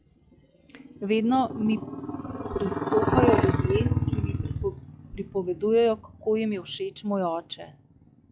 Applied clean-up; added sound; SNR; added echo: classical method log-MMSE.